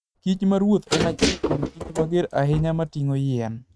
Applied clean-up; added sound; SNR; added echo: neural mask model RNNoise.